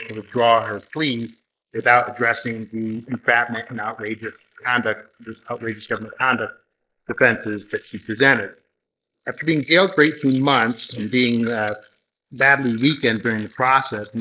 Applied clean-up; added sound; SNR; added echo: neural mask model Resemble Enhance denoiser.